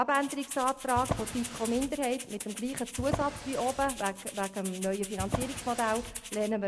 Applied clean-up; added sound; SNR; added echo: none; Drawer open or close + Rattle (instrument); 6 dB; none.